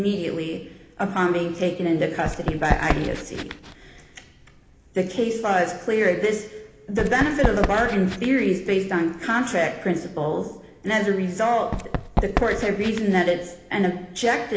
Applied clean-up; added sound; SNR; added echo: none; Run; 8 dB; reverberation time 1.0 s.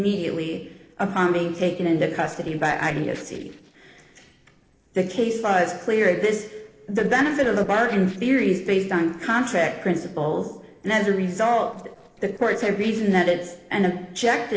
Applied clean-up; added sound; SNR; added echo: neural separator model SepFormer DNS4.